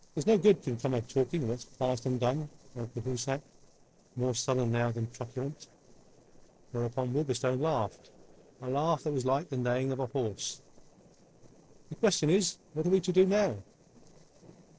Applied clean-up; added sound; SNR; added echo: neural separator model SepFormer DNS4.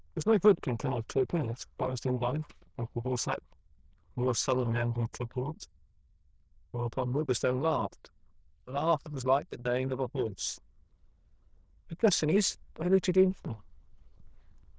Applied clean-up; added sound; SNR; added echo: neural diffusion model UNIVERSE++.